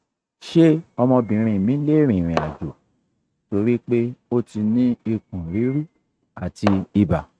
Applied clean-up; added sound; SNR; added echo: neural mask model RNNoise.